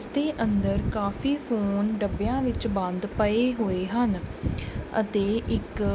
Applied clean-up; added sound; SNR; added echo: none; none; none; none.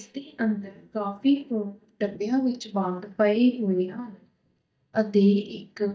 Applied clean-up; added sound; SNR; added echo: neural mask model DeepFilterNet 3.